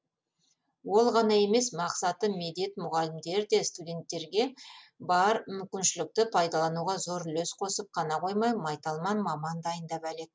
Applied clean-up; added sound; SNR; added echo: none; none; none; none.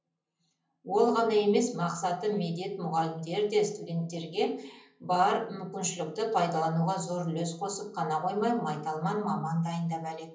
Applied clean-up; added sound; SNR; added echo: none; none; none; reverberation time 0.6 s.